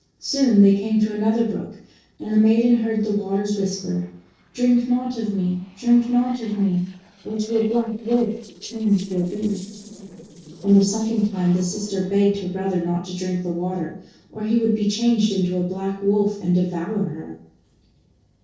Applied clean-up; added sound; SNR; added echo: neural separator model SepFormer DNS4.